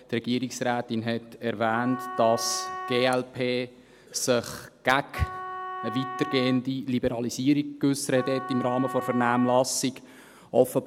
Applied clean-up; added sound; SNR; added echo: none; Wind instrument, woodwind instrument; 10 dB; none.